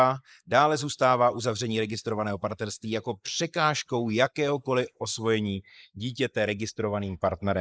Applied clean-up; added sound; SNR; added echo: neural mask model Resemble Enhance denoiser.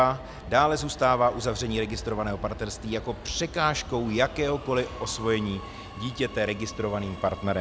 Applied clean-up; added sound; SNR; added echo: none; Subway, metro, underground; 13 dB; none.